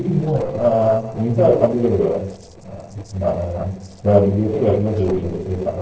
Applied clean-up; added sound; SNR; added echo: neural separator model SepFormer DNS4.